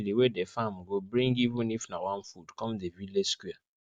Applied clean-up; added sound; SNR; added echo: none; none; none; none.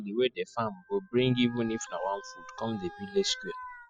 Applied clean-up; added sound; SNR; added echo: classical method spectral subtraction.